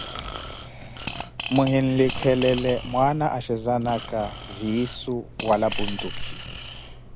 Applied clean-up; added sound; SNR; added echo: none; Fart + Breathing; 8 dB; none.